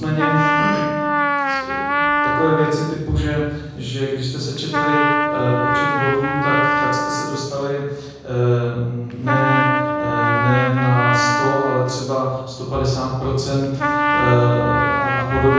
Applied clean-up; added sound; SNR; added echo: none; Trumpet; 0 dB; reverberation time 1.3 s.